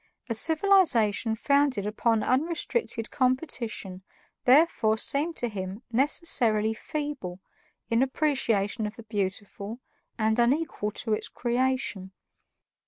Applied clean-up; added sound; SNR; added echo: none; none; none; none.